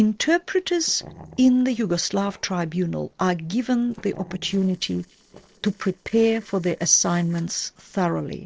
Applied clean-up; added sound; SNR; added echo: neural separator model SepFormer DNS4.